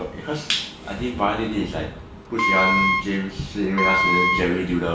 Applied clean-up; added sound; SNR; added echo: none; Wind instrument, woodwind instrument; -2 dB; reverberation time 0.8 s.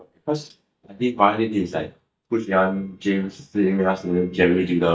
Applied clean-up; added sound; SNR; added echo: neural mask model DeepFilterNet 3.